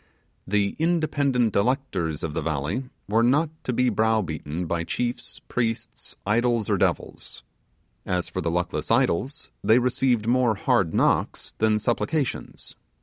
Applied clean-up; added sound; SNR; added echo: none; none; none; none.